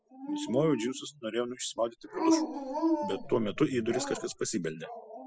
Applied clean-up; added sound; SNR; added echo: classical method spectral subtraction.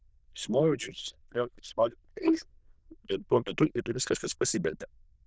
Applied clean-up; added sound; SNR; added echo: neural diffusion model UNIVERSE++.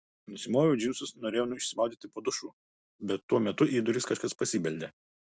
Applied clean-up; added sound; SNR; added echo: none; none; none; none.